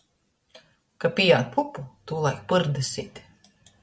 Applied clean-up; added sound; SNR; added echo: none; none; none; none.